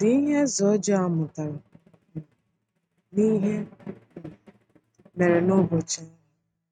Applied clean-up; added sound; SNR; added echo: neural mask model RNNoise.